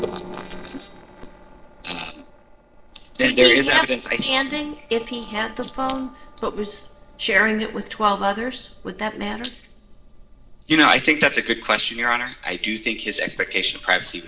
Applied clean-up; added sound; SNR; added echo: neural separator model SepFormer DNS4.